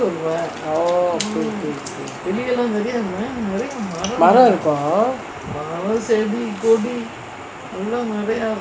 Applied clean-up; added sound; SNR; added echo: none; none; none; none.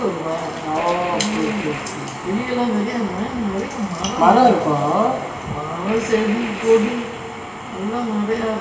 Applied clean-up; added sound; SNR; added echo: none; Gunshot, gunfire; 13 dB; reverberation time 2.5 s.